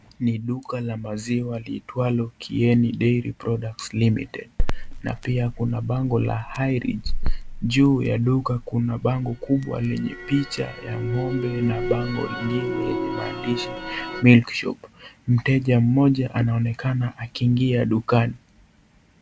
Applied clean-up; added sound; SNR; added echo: none; Crackle; 8 dB; none.